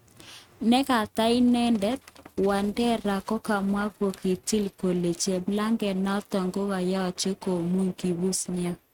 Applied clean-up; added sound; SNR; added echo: neural mask model RNNoise.